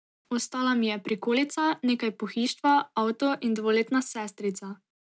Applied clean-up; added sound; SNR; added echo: none; none; none; none.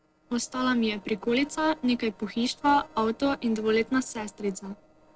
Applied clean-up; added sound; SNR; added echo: neural separator model SepFormer DNS4.